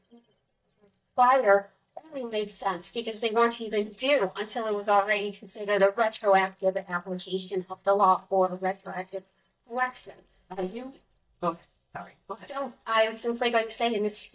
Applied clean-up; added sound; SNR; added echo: neural mask model DeepFilterNet 3.